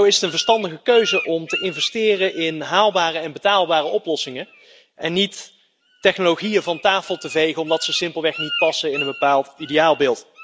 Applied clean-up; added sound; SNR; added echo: none; Bird; 13 dB; none.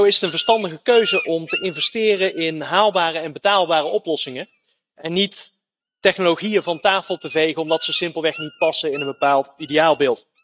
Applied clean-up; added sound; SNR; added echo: neural mask model RNNoise.